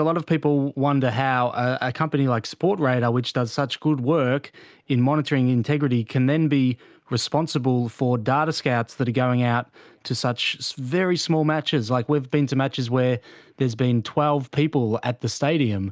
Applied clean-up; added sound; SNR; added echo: none; none; none; none.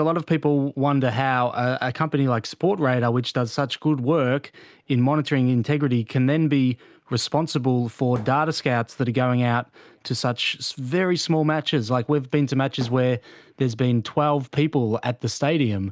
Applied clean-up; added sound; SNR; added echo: none; Thump, thud; 17 dB; none.